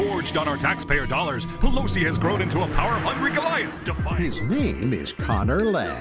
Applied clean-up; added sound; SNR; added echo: none; Drum kit; 6 dB; none.